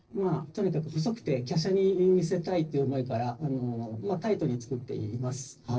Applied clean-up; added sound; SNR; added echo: neural separator model SepFormer DNS4.